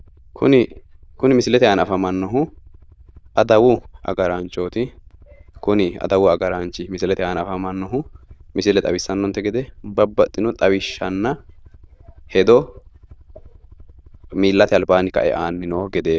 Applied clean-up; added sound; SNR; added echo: neural diffusion model UNIVERSE++.